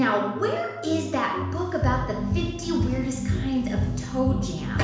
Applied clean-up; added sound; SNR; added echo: none; none; none; reverberation time 1.1 s.